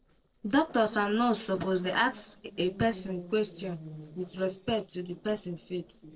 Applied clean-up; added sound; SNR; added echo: neural separator model SepFormer DNS4.